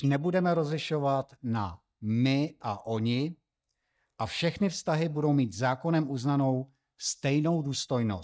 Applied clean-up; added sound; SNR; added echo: neural mask model DeepFilterNet 3.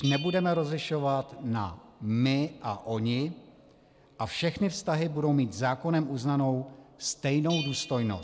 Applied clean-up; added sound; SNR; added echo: none; Bell; 18 dB; none.